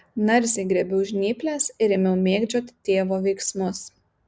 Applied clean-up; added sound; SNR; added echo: none; none; none; none.